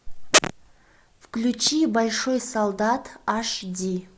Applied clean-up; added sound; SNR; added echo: none; none; none; none.